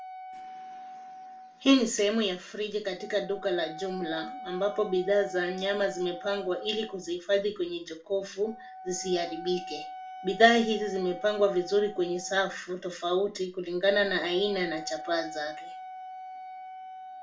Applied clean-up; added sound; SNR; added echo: none; Wind instrument, woodwind instrument; 14 dB; reverberation time 0.3 s.